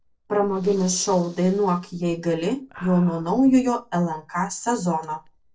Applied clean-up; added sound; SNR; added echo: neural separator model SepFormer DNS4.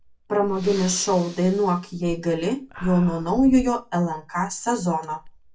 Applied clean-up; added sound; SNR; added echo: none; Breathing; 16 dB; reverberation time 0.2 s.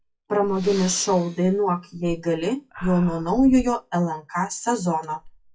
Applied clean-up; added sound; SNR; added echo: classical method WPE with log-MMSE.